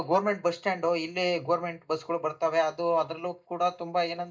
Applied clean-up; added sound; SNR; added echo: neural mask model DeepFilterNet 3.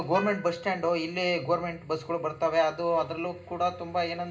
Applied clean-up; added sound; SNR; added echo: none; Plucked string instrument; 19 dB; reverberation time 0.2 s.